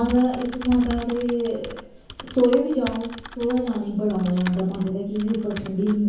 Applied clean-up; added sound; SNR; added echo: none; Typing; 15 dB; reverberation time 0.7 s.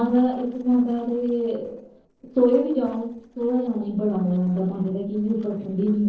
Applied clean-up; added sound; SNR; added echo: neural separator model SepFormer DNS4.